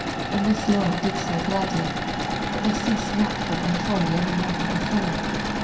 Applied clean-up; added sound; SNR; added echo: none; Engine / Mechanisms; 0 dB; reverberation time 0.5 s.